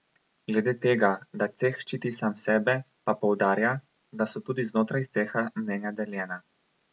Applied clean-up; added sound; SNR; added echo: none; none; none; none.